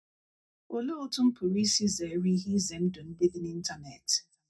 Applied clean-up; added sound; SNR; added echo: none; none; none; reverberation time 0.2 s.